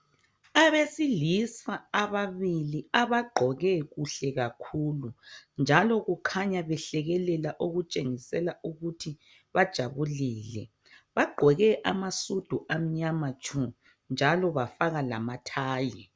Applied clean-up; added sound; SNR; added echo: none; none; none; none.